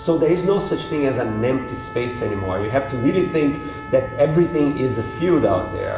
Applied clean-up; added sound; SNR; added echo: none; Trumpet; 15 dB; reverberation time 0.8 s.